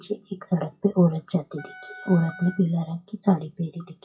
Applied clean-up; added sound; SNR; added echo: classical method WPE with log-MMSE.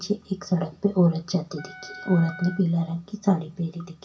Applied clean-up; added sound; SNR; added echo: none; Wind instrument, woodwind instrument; 17 dB; reverberation time 0.2 s.